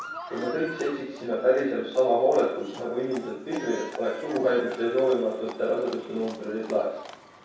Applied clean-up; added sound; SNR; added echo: none; Livestock, farm animals, working animals; 15 dB; reverberation time 0.7 s.